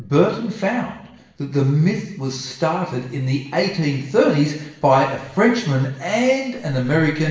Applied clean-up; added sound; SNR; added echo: none; none; none; reverberation time 0.8 s.